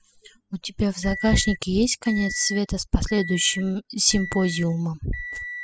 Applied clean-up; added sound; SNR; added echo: classical method spectral subtraction.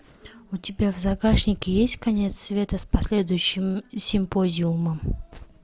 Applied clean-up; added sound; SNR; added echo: none; none; none; none.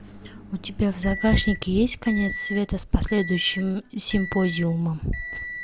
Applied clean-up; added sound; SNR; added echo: none; Microwave oven; 12 dB; none.